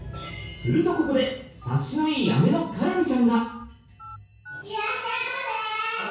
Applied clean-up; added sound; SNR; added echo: none; Telephone; 20 dB; reverberation time 0.6 s.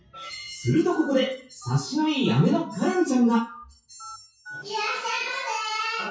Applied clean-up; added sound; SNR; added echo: classical method WPE with log-MMSE.